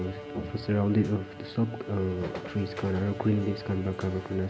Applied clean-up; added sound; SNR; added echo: none; Buzz + Bowed string instrument; 11 dB; none.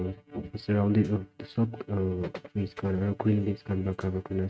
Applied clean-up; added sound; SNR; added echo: neural mask model RNNoise.